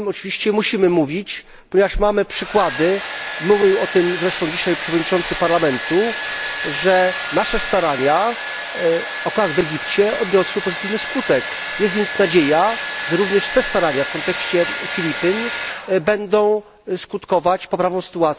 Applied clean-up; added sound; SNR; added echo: none; Domestic sounds, home sounds; 8 dB; none.